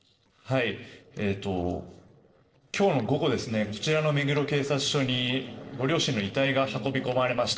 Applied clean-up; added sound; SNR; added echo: neural separator model SepFormer DNS4.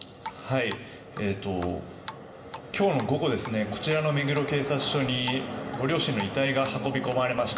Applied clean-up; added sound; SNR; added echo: none; Drip; 16 dB; reverberation time 0.9 s.